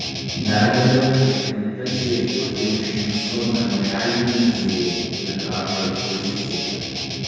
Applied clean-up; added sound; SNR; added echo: none; Guitar; 5 dB; reverberation time 1.9 s.